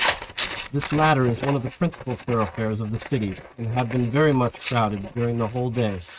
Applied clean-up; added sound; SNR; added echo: neural mask model RNNoise.